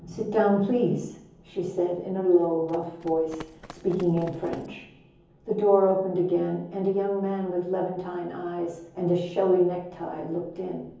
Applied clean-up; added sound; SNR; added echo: none; Run; 19 dB; reverberation time 0.7 s.